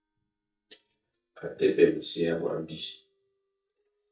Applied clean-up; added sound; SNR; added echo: neural mask model DeepFilterNet 3.